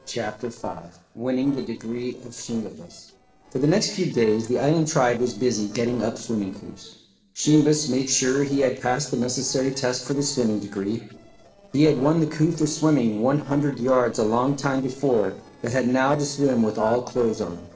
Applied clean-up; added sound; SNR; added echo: neural separator model SepFormer DNS4.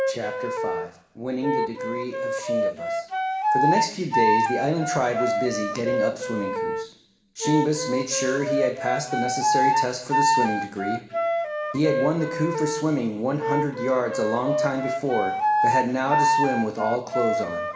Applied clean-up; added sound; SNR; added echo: none; Wind instrument, woodwind instrument; -2 dB; reverberation time 1.0 s.